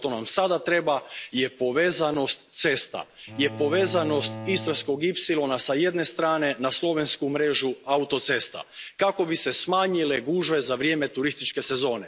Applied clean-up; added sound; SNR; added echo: none; Bowed string instrument; 14 dB; none.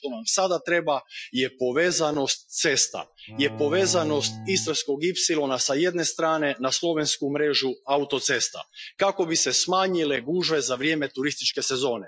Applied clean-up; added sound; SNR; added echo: classical method Wiener filter.